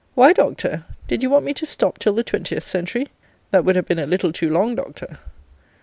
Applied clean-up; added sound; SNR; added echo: none; none; none; none.